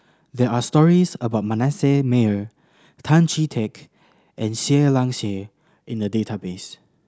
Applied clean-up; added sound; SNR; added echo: none; none; none; none.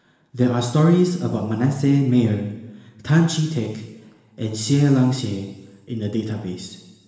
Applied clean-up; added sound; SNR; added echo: none; none; none; reverberation time 1.3 s.